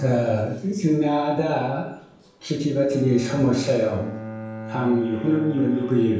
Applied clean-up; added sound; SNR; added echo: none; Bowed string instrument; 14 dB; reverberation time 0.7 s.